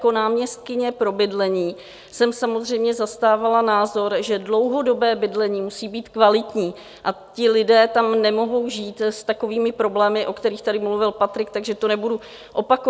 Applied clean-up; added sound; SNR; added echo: none; none; none; none.